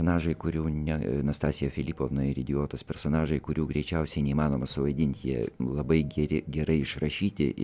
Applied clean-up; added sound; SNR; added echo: none; none; none; none.